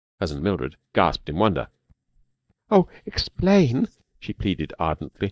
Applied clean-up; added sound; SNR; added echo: neural mask model DeepFilterNet 3.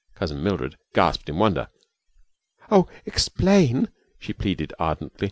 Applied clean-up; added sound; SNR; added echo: none; none; none; none.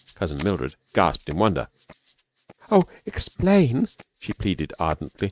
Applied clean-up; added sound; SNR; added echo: neural mask model RNNoise.